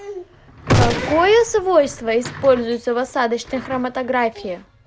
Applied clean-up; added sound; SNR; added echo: none; Gunshot, gunfire; 2 dB; none.